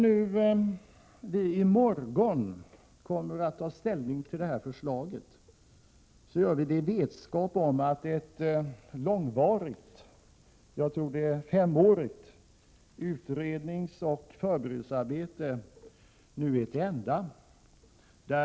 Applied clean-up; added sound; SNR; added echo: none; none; none; none.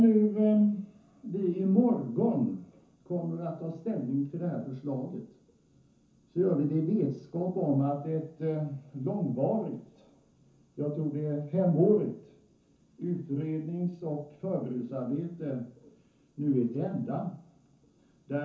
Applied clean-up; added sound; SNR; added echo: none; none; none; reverberation time 0.9 s.